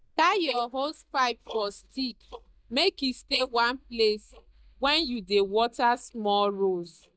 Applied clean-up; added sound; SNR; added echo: neural mask model DeepFilterNet 3.